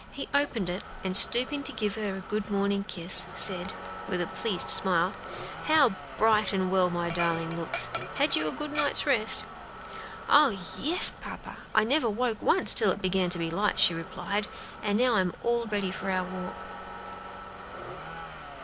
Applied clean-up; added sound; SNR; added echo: none; Motor vehicle (road) + Dog; 12 dB; none.